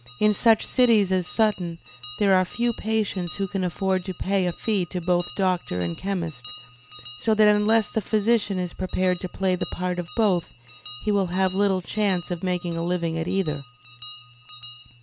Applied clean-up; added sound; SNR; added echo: none; Bell; 15 dB; none.